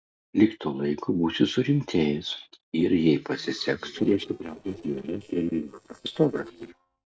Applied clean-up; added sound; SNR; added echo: neural separator model SepFormer DNS4.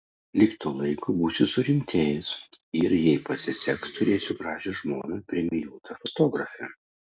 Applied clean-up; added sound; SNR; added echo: none; none; none; none.